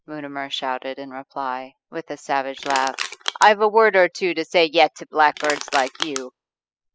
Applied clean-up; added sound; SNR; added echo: classical method spectral subtraction.